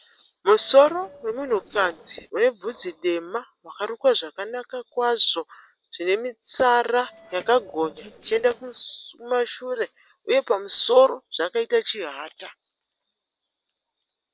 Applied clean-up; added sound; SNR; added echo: neural separator model SepFormer DNS4.